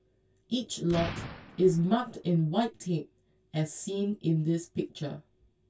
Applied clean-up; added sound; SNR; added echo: none; Explosion; 11 dB; reverberation time 0.1 s.